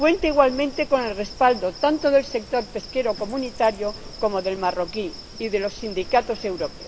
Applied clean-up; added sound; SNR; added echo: none; Insect; 15 dB; none.